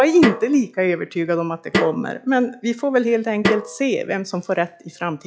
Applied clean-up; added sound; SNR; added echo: classical method log-MMSE.